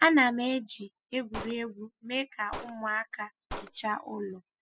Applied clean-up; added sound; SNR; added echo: classical method spectral subtraction.